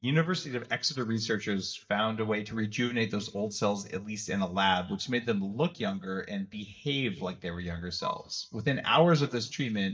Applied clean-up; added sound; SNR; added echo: neural mask model DeepFilterNet 3.